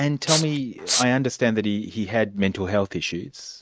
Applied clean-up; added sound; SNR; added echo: neural mask model RNNoise.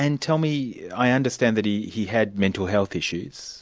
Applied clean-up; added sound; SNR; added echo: none; none; none; none.